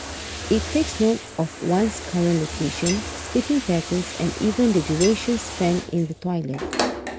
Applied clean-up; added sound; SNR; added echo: none; Bathtub (filling or washing) + Shatter; 8 dB; none.